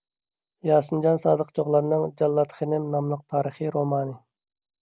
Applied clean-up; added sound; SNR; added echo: none; none; none; none.